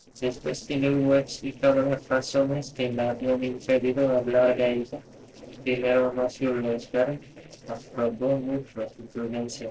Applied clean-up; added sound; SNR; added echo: neural separator model SepFormer DNS4.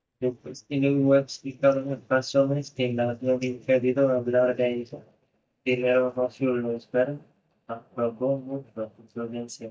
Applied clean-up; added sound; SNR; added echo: neural mask model DeepFilterNet 3.